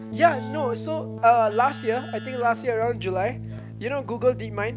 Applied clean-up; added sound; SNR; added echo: none; Keyboard (musical); 10 dB; none.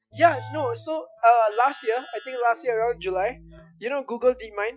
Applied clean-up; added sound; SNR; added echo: classical method Wiener filter.